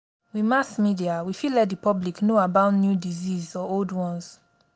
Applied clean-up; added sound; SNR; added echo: none; none; none; none.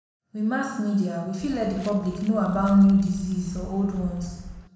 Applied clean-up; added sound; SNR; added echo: none; Walk, footsteps; 17 dB; reverberation time 1.0 s.